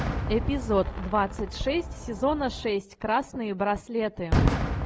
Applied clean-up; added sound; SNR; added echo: none; Fireworks; 2 dB; none.